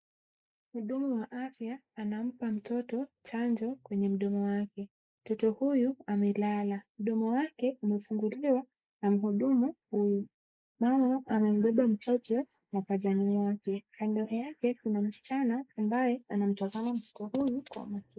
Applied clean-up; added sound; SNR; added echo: neural mask model Resemble Enhance denoiser.